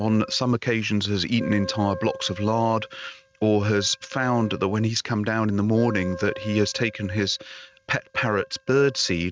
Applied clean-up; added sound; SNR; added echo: neural mask model RNNoise.